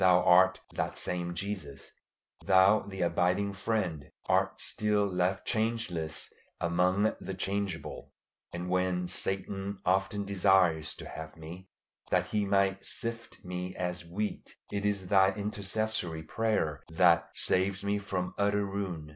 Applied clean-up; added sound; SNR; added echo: none; none; none; none.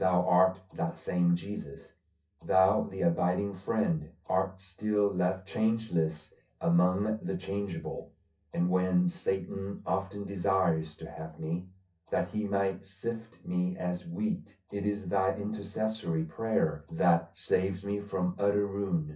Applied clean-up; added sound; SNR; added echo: none; none; none; reverberation time 0.3 s.